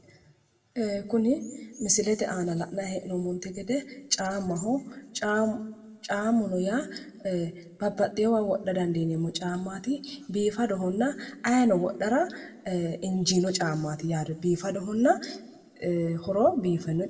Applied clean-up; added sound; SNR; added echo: none; none; none; reverberation time 1.0 s.